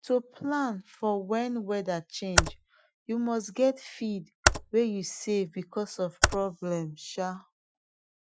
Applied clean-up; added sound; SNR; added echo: classical method Wiener filter.